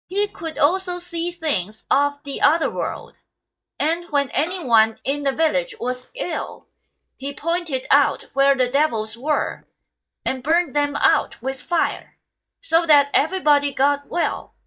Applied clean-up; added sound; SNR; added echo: neural mask model DeepFilterNet 3.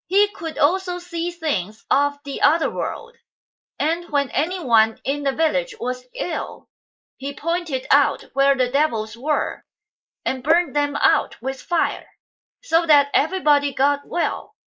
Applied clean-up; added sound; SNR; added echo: neural mask model Resemble Enhance denoiser.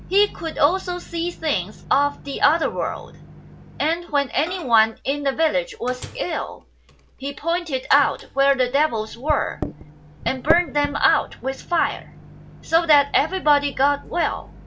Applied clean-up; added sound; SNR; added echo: none; Microwave oven; 14 dB; none.